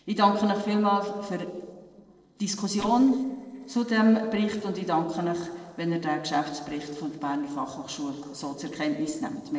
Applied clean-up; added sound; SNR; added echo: neural separator model SepFormer DNS4.